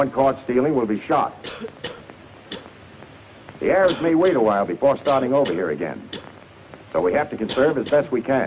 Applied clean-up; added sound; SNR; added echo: none; Cough; 16 dB; none.